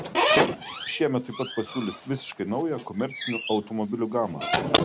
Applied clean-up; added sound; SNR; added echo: none; Squeak / Slam; -1 dB; none.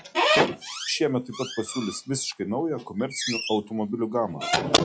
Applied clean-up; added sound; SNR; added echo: classical method log-MMSE.